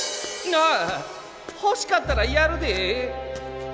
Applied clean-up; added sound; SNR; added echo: none; Crash cymbal; 15 dB; none.